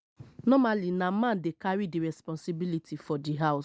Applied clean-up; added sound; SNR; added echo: none; none; none; none.